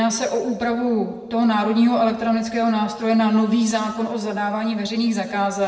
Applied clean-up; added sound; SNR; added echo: none; none; none; reverberation time 1.0 s.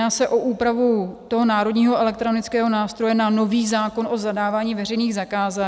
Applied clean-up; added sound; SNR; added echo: none; none; none; none.